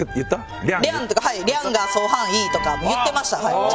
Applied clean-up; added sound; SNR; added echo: none; Wind instrument, woodwind instrument; 7 dB; none.